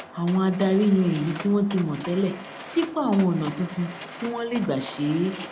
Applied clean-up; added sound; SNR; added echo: none; Mechanisms; 14 dB; none.